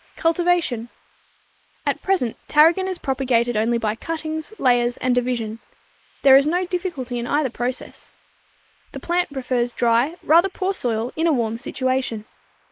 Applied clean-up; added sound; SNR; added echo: neural mask model Resemble Enhance denoiser.